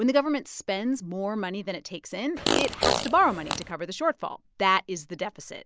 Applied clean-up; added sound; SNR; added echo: none; Fart; 0 dB; none.